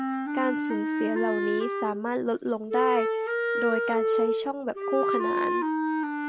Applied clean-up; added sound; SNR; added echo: none; Wind instrument, woodwind instrument; -3 dB; none.